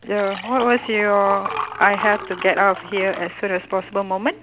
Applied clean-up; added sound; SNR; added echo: none; Liquid; 11 dB; none.